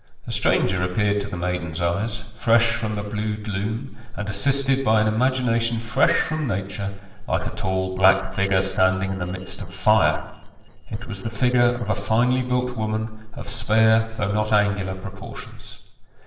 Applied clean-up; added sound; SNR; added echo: neural separator model SepFormer DNS4.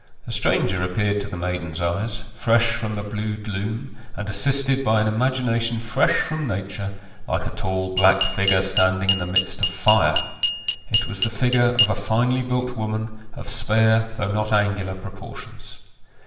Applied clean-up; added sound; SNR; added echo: none; Glass; 4 dB; reverberation time 1.0 s.